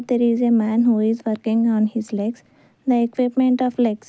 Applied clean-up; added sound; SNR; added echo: none; none; none; none.